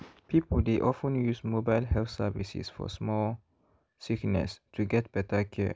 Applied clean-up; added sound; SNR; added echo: none; none; none; none.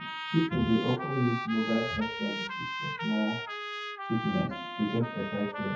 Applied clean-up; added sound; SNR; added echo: classical method WPE with log-MMSE.